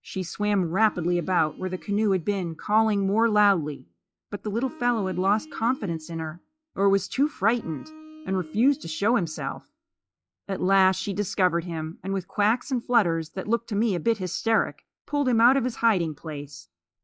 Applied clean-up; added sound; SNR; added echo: classical method log-MMSE.